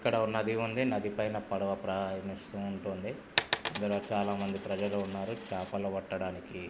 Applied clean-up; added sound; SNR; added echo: none; Coin (dropping); 2 dB; none.